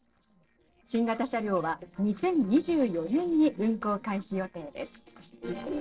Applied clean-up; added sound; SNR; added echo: neural separator model SepFormer DNS4.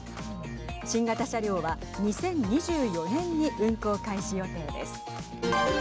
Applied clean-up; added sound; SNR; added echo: none; none; none; none.